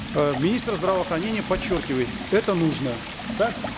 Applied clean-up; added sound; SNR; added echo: none; Stream; 8 dB; none.